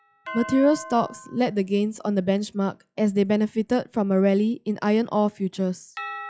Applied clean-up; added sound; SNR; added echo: classical method log-MMSE.